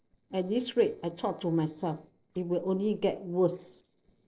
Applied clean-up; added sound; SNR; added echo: neural separator model SepFormer DNS4.